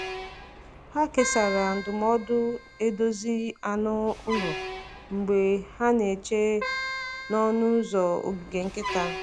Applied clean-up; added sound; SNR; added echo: none; Truck + Keyboard (musical); 10 dB; none.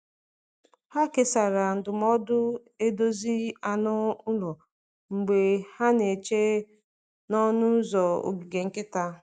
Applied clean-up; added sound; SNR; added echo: none; none; none; none.